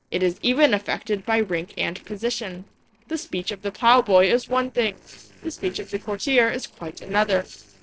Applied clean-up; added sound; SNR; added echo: neural separator model SepFormer DNS4.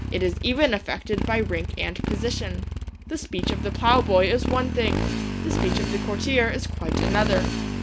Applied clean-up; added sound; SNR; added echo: none; Motorcycle; 1 dB; none.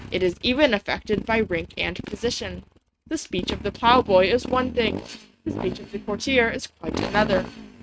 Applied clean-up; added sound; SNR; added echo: neural mask model RNNoise.